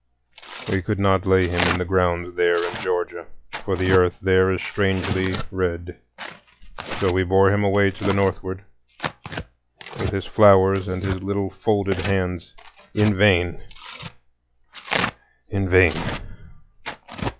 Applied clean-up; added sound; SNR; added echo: classical method log-MMSE.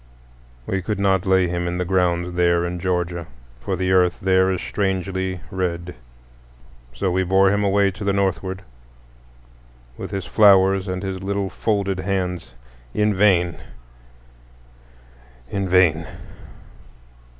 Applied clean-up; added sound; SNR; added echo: none; none; none; none.